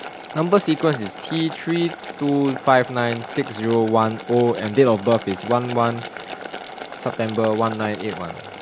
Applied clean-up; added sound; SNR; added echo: none; Boiling; 11 dB; none.